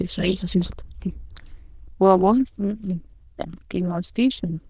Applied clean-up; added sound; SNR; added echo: neural diffusion model UNIVERSE++.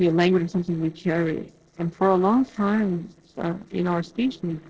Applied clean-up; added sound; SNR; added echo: neural separator model SepFormer DNS4.